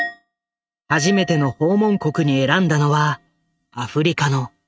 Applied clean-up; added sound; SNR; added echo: neural mask model RNNoise.